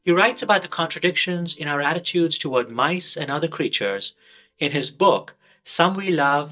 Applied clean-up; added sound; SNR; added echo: neural mask model DeepFilterNet 3.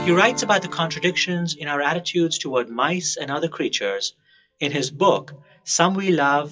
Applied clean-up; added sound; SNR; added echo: classical method WPE with log-MMSE.